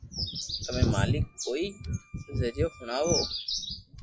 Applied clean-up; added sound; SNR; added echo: classical method log-MMSE.